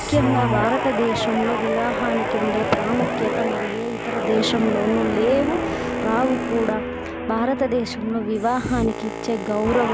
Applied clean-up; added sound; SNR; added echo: none; Guitar + Boat, Water vehicle; 2 dB; none.